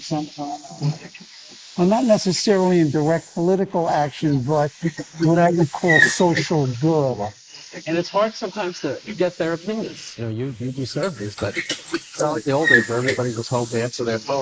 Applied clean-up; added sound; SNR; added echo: neural mask model Resemble Enhance denoiser.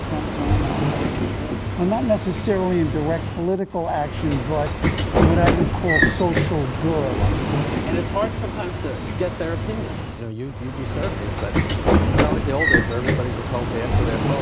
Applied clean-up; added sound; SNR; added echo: none; Sliding door / Train; -3 dB; none.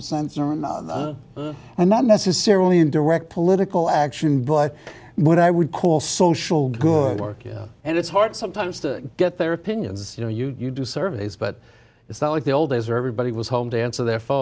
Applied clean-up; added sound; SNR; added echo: none; none; none; none.